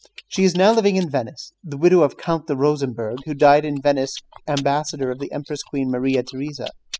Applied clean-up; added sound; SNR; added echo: classical method spectral subtraction.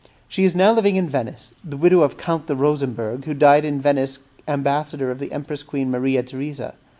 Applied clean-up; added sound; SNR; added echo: none; none; none; none.